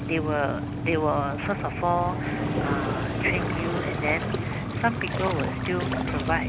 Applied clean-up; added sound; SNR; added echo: none; Waves, surf; 0 dB; none.